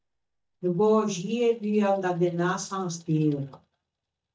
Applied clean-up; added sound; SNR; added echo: neural mask model DeepFilterNet 3.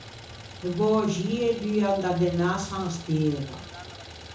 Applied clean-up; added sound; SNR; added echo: none; Idling; 15 dB; reverberation time 0.6 s.